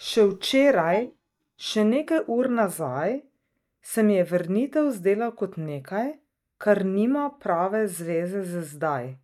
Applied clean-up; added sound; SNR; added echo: neural mask model DeepFilterNet 3.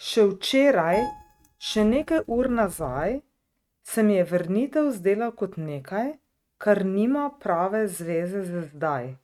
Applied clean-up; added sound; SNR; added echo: neural mask model RNNoise.